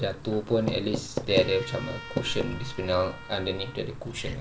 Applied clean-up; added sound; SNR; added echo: none; Trumpet + Liquid; 12 dB; none.